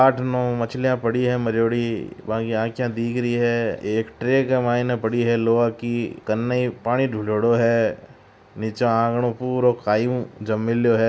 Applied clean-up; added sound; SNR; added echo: none; none; none; none.